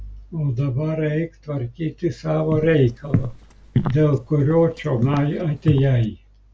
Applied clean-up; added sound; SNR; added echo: none; Walk, footsteps; 7 dB; none.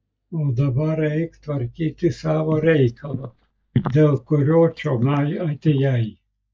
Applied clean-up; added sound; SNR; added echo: neural mask model DeepFilterNet 3.